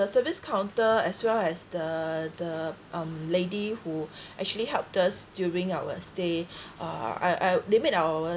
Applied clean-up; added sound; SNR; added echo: none; none; none; none.